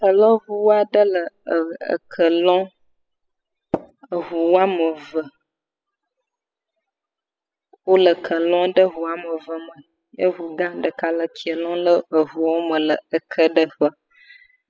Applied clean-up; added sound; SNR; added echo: classical method spectral subtraction.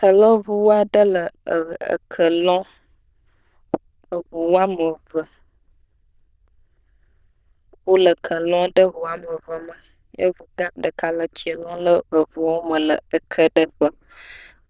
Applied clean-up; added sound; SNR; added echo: neural diffusion model UNIVERSE++.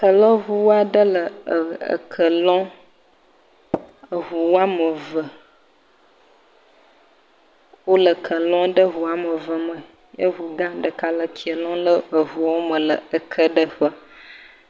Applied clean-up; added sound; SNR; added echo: none; Tap; 7 dB; none.